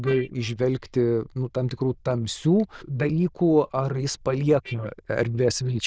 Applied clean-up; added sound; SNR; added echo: neural diffusion model UNIVERSE++.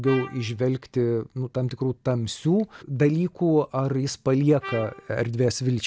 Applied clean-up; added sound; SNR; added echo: none; Trumpet; 16 dB; none.